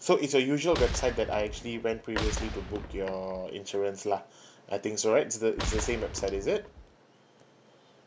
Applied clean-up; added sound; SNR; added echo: none; Boom; 6 dB; none.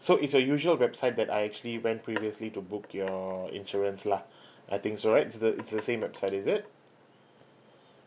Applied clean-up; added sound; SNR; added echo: none; none; none; none.